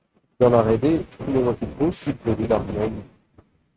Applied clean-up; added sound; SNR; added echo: neural mask model RNNoise.